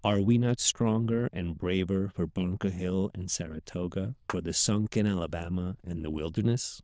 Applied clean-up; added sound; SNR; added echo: neural diffusion model UNIVERSE++.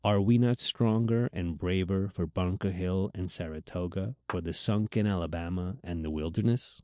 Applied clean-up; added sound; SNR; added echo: neural separator model SepFormer DNS4.